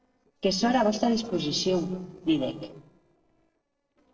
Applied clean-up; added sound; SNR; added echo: neural separator model SepFormer DNS4.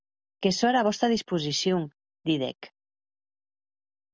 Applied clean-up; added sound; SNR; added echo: none; none; none; none.